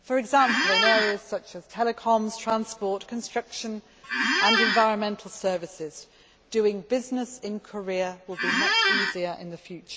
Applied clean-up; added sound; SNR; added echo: none; Squeak; -4 dB; none.